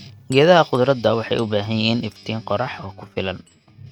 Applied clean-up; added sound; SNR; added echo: neural mask model RNNoise.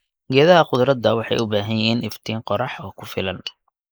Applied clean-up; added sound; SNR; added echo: neural mask model Resemble Enhance denoiser.